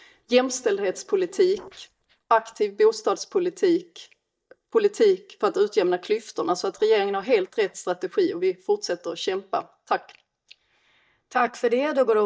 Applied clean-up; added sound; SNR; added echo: neural mask model DeepFilterNet 3.